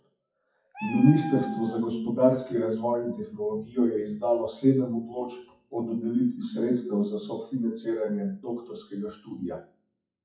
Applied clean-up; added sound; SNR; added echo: classical method WPE with log-MMSE.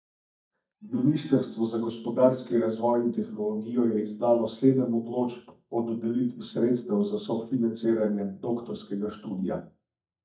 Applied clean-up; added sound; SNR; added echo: neural mask model DeepFilterNet 3.